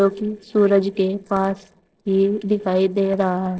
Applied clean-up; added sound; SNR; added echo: neural separator model SepFormer DNS4.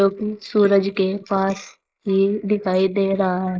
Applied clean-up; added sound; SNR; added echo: neural mask model Resemble Enhance denoiser.